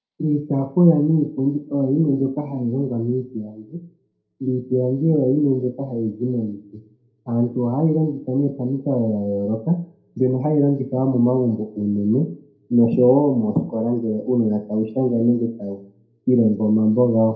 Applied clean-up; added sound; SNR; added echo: none; none; none; reverberation time 0.4 s.